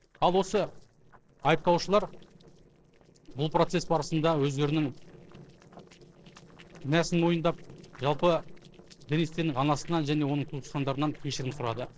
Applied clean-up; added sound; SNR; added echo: neural separator model SepFormer DNS4.